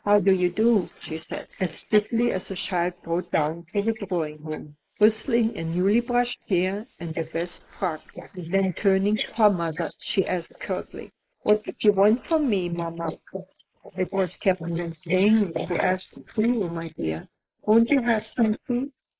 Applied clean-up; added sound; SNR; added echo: neural mask model Resemble Enhance denoiser.